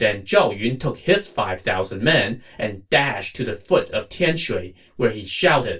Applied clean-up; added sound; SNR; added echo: none; none; none; reverberation time 0.2 s.